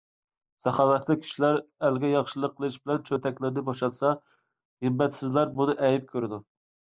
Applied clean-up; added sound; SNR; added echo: neural mask model Resemble Enhance denoiser.